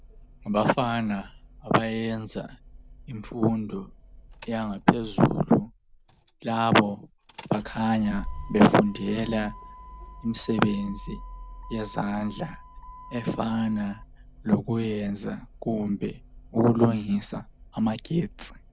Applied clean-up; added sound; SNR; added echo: none; Motor vehicle (road); 17 dB; none.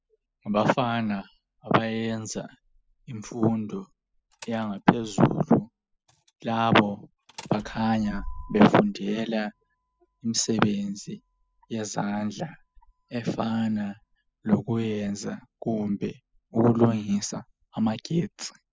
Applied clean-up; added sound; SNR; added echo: classical method spectral subtraction.